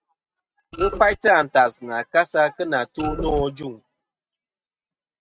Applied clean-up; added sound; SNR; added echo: neural mask model RNNoise.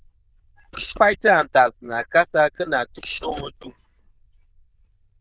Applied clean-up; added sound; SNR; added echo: neural diffusion model UNIVERSE++.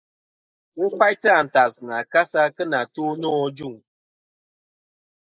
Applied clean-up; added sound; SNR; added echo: neural mask model Resemble Enhance denoiser.